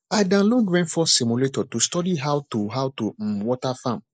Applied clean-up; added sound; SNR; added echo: neural mask model Resemble Enhance denoiser.